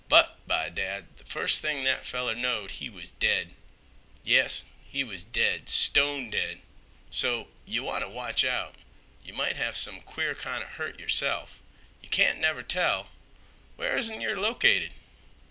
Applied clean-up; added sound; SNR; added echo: none; none; none; none.